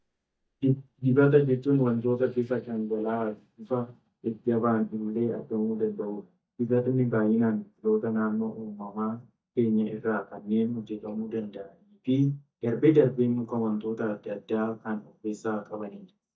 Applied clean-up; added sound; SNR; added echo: neural mask model DeepFilterNet 3.